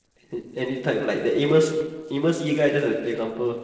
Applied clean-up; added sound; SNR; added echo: neural separator model SepFormer DNS4.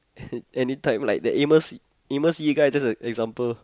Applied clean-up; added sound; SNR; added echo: none; none; none; none.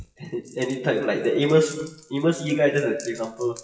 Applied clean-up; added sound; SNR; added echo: classical method WPE with log-MMSE.